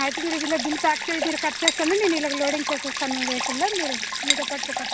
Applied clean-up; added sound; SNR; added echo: none; Cutlery, silverware / Dishes, pots, and pans + Stream; 2 dB; none.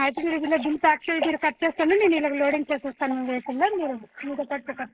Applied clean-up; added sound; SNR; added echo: neural mask model Resemble Enhance denoiser.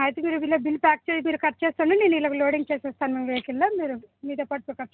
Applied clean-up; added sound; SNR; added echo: none; none; none; none.